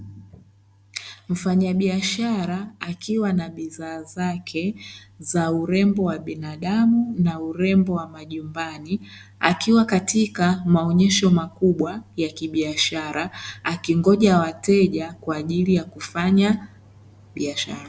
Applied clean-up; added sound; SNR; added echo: none; none; none; none.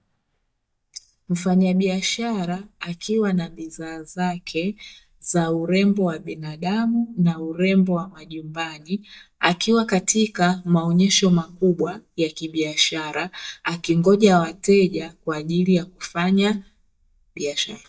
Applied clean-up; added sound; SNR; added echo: neural mask model DeepFilterNet 3.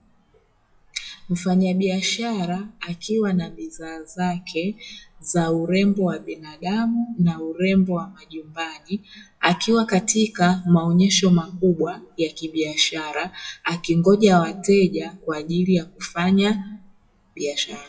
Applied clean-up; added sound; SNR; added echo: classical method WPE with log-MMSE.